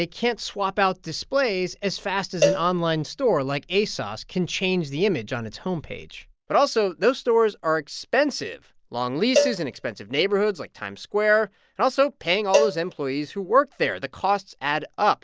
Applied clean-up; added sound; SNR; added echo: none; Cowbell; 5 dB; none.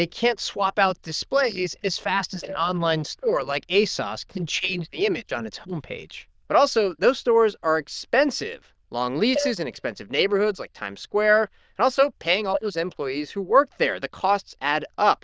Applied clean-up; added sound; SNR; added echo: neural diffusion model UNIVERSE++.